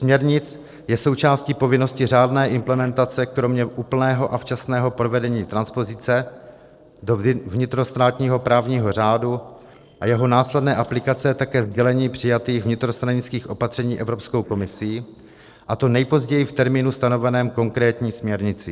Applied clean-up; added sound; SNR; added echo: neural separator model SepFormer DNS4.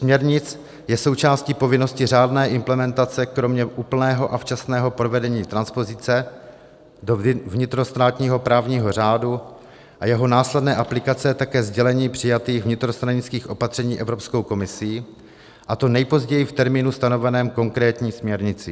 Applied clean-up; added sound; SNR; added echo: none; none; none; none.